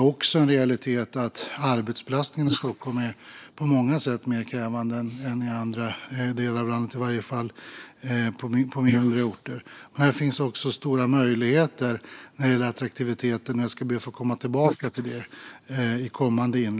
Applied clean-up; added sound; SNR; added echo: neural mask model Resemble Enhance denoiser.